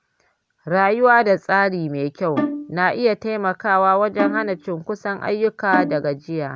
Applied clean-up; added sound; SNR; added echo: none; Bowed string instrument; 6 dB; none.